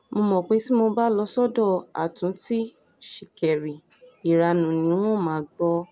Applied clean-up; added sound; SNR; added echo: none; none; none; none.